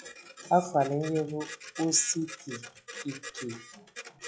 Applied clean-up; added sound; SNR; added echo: classical method log-MMSE.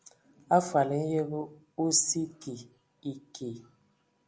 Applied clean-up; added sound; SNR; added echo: none; none; none; none.